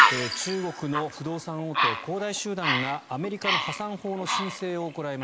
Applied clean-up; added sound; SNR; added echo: none; Bird; -3 dB; none.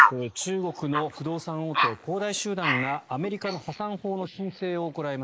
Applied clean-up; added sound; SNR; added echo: neural mask model Resemble Enhance denoiser.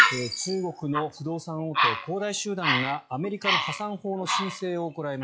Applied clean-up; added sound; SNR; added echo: classical method log-MMSE.